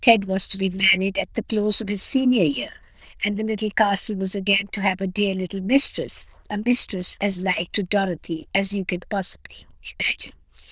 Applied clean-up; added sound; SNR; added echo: neural diffusion model UNIVERSE++.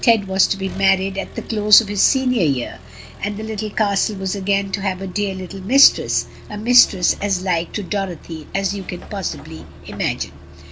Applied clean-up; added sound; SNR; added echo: none; Accelerating, revving, vroom; 16 dB; none.